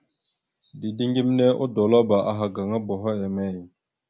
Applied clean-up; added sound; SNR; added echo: none; none; none; none.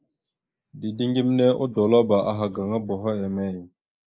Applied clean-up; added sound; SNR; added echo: neural mask model Resemble Enhance denoiser.